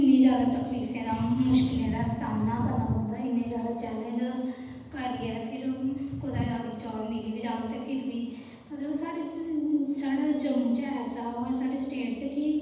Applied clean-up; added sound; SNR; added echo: none; none; none; reverberation time 1.1 s.